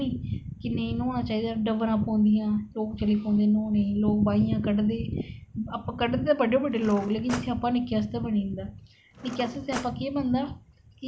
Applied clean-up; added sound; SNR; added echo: none; Cutlery, silverware / Drawer open or close; 14 dB; none.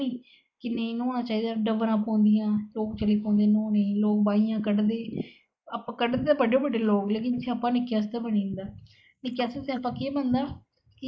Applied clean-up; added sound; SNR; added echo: neural mask model Resemble Enhance denoiser.